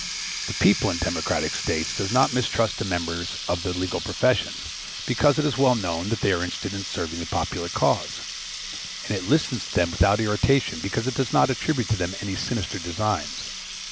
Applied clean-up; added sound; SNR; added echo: none; Water tap, faucet; 8 dB; none.